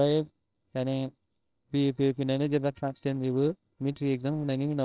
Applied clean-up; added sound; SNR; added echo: neural separator model SepFormer WHAMR!.